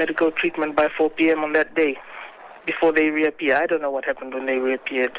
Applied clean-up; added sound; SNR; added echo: none; none; none; none.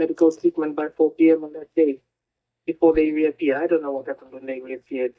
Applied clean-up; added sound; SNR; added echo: neural mask model DeepFilterNet 3.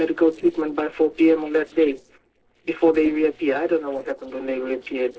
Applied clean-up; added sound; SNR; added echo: neural separator model SepFormer DNS4.